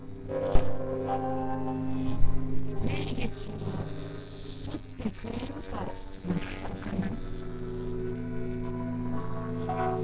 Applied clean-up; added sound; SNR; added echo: neural separator model SepFormer DNS4.